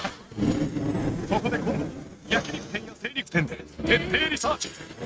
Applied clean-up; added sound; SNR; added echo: neural mask model RNNoise.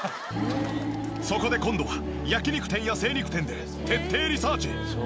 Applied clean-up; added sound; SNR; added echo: none; none; none; none.